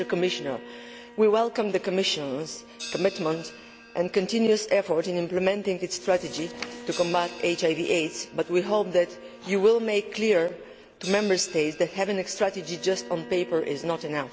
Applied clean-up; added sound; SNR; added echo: none; Bowed string instrument + Crash cymbal; 18 dB; none.